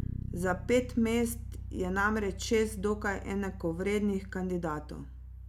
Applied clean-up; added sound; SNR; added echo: none; Bass guitar; 9 dB; none.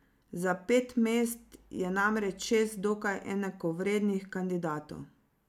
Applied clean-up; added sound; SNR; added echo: none; none; none; none.